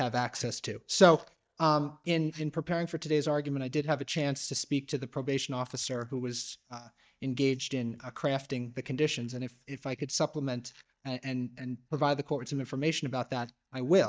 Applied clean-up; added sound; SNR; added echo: neural mask model DeepFilterNet 3.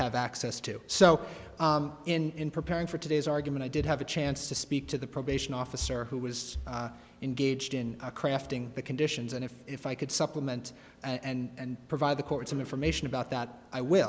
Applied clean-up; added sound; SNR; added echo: none; none; none; none.